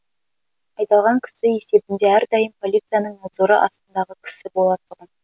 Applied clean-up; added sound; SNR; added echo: none; none; none; none.